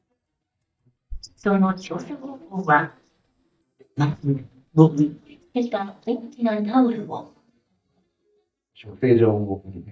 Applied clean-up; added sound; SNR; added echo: neural mask model DeepFilterNet 3.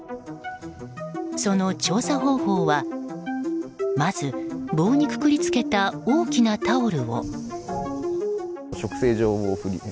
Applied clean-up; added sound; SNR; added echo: none; none; none; none.